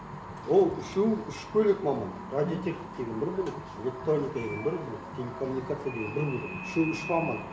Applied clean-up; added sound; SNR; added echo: none; Fire; 15 dB; none.